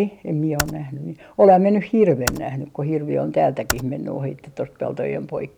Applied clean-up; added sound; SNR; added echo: none; Computer keyboard; 12 dB; none.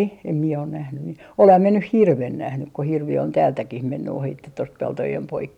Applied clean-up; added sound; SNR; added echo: none; none; none; none.